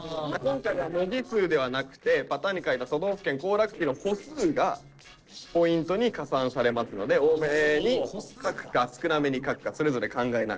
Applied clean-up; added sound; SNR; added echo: neural separator model SepFormer DNS4.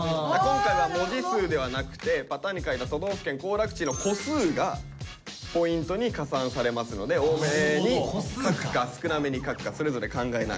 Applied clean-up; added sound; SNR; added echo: none; none; none; none.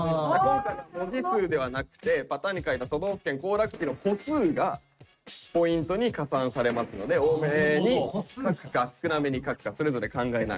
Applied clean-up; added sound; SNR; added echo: neural mask model RNNoise.